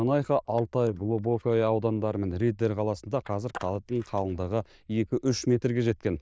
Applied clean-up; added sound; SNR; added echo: neural diffusion model UNIVERSE++.